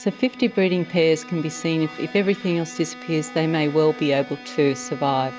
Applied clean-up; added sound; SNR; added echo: none; Bowed string instrument; 17 dB; none.